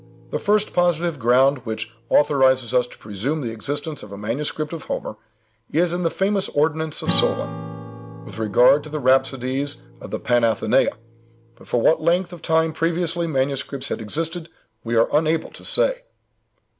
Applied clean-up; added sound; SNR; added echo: none; Acoustic guitar / Strum; 17 dB; none.